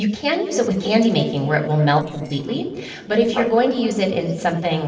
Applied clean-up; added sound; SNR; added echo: neural separator model SepFormer DNS4.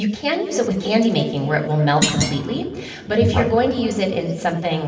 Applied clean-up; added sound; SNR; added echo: none; Thump, thud; 5 dB; reverberation time 2.7 s.